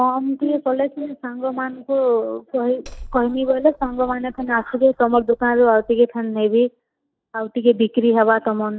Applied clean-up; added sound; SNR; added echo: neural mask model DeepFilterNet 3.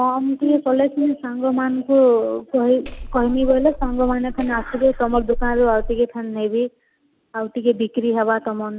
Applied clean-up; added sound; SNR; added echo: none; Hammer; 9 dB; none.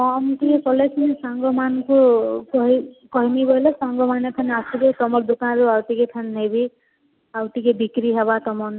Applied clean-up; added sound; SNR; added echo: none; none; none; none.